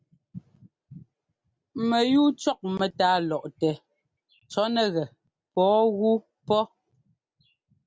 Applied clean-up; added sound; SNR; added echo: none; none; none; none.